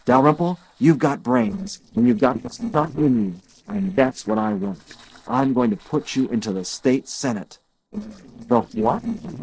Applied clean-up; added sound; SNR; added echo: neural separator model SepFormer DNS4.